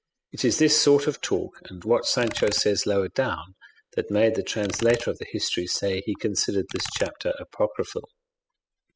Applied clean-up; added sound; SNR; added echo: classical method spectral subtraction.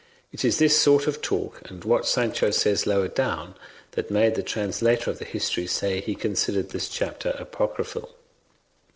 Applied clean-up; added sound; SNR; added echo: neural separator model SepFormer DNS4.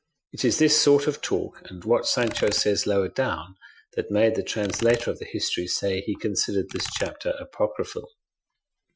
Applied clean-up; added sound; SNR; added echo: classical method Wiener filter.